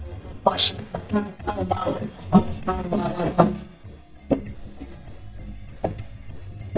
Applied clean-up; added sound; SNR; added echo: neural mask model DeepFilterNet 3.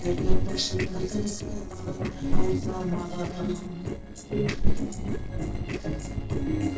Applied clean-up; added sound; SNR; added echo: neural separator model SepFormer DNS4.